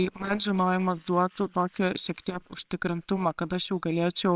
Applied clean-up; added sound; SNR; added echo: neural separator model SepFormer WHAMR!.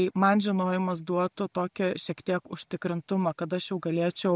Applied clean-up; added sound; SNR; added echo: none; none; none; none.